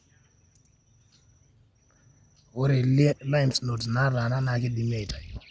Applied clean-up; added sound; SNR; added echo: none; none; none; none.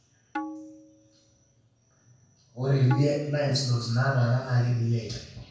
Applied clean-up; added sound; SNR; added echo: none; Tabla; 13 dB; reverberation time 0.7 s.